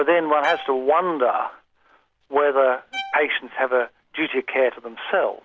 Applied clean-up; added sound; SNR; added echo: none; Bowed string instrument; 18 dB; none.